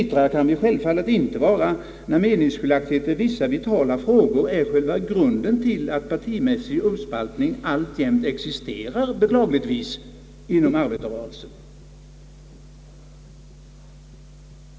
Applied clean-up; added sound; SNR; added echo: none; none; none; none.